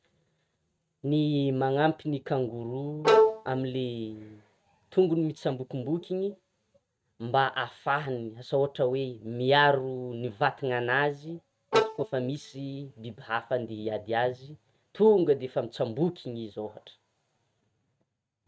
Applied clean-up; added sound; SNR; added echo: neural mask model RNNoise.